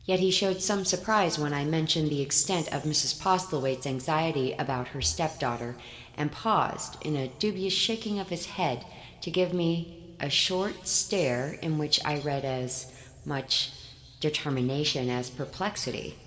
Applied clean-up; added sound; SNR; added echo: none; none; none; reverberation time 1.7 s.